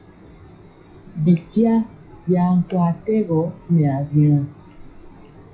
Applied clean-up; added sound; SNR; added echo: classical method WPE with log-MMSE.